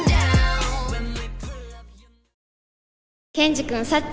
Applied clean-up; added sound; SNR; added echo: none; none; none; none.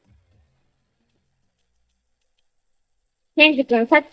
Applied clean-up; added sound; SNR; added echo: neural mask model DeepFilterNet 3.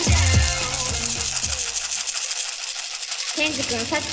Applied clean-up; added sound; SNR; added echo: none; Rattle (instrument); 1 dB; reverberation time 0.2 s.